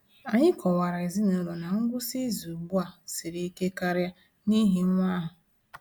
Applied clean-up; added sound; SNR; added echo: none; none; none; none.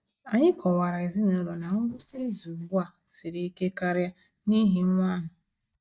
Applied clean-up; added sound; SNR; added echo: neural mask model DeepFilterNet 3.